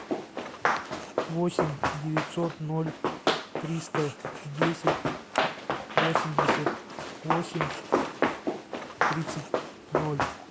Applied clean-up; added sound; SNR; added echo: none; Run; -5 dB; none.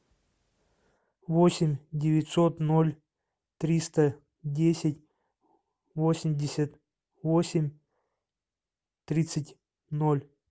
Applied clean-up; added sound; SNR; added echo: none; none; none; none.